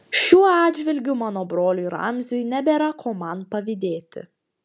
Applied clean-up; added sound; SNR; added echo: none; none; none; none.